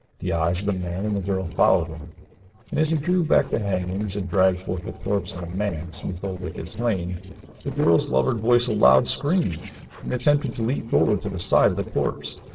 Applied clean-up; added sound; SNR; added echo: neural separator model SepFormer DNS4.